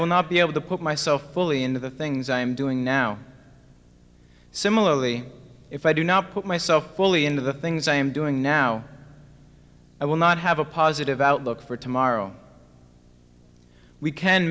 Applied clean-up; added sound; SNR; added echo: none; none; none; none.